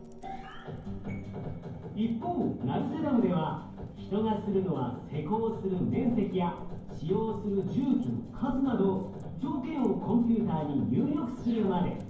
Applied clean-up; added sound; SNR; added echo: none; Dog; 18 dB; reverberation time 0.9 s.